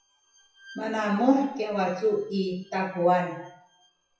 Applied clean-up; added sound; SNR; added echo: classical method WPE with log-MMSE.